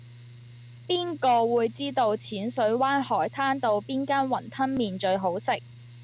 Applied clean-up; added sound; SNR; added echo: none; Mechanical fan; 19 dB; none.